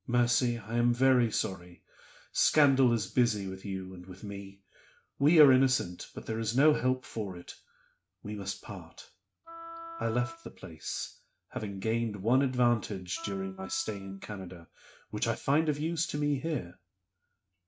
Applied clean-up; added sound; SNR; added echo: neural mask model RNNoise.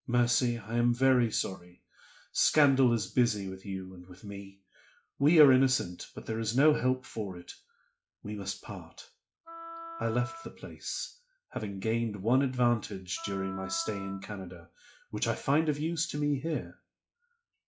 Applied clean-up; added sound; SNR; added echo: classical method log-MMSE.